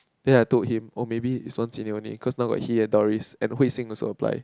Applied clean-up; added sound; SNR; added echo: none; none; none; none.